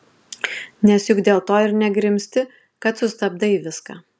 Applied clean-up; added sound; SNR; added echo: none; none; none; none.